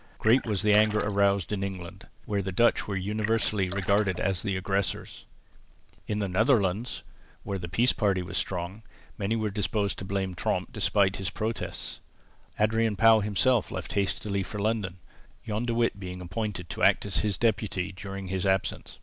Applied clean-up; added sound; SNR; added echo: none; Splash, splatter; 13 dB; none.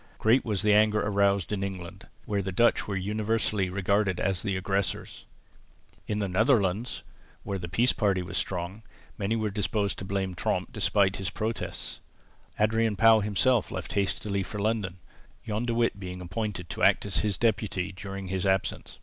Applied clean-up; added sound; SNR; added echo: none; none; none; none.